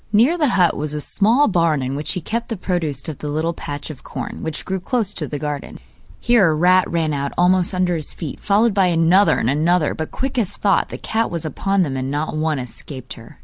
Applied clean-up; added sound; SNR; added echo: none; none; none; none.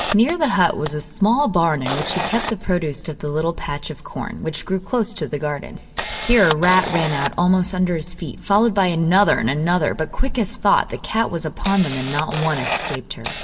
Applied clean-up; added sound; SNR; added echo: none; Camera; 11 dB; reverberation time 1.2 s.